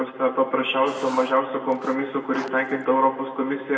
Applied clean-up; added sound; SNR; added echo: none; Writing; 16 dB; reverberation time 1.9 s.